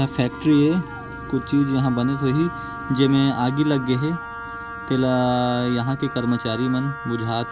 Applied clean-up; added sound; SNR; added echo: none; Wind instrument, woodwind instrument; 12 dB; none.